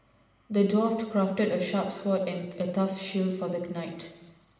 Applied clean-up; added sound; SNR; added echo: none; none; none; reverberation time 1.0 s.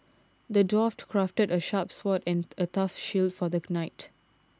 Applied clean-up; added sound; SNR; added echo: none; none; none; none.